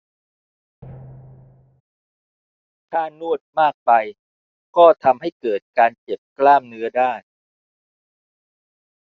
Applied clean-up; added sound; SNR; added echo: none; Drum; 20 dB; none.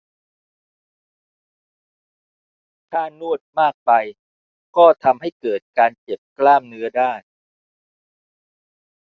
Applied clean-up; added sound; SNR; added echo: none; none; none; none.